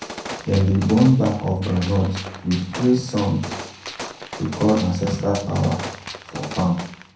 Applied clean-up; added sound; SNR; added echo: none; Gunshot, gunfire; 13 dB; reverberation time 0.5 s.